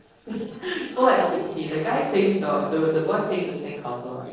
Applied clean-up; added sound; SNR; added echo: neural separator model SepFormer DNS4.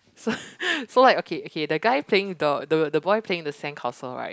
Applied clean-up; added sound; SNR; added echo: none; none; none; none.